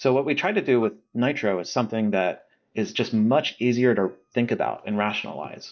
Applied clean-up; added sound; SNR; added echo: neural mask model DeepFilterNet 3.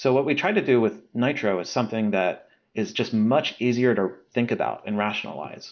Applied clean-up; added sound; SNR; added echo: neural mask model Resemble Enhance denoiser.